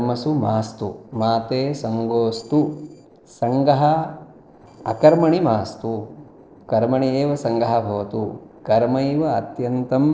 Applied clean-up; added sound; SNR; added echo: neural separator model SepFormer DNS4.